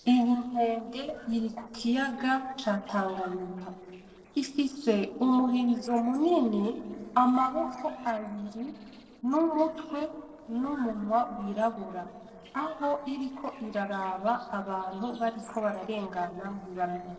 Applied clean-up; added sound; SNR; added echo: neural separator model SepFormer DNS4.